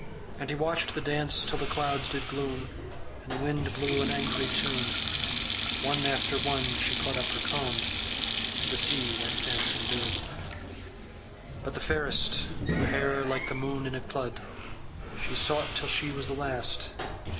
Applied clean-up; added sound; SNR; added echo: none; Sink (filling or washing); -2 dB; none.